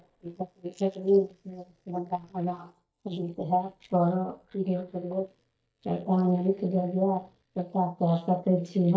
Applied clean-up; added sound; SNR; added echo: neural mask model DeepFilterNet 3.